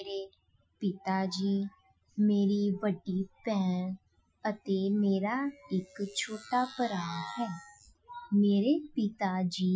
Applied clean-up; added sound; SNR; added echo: classical method Wiener filter.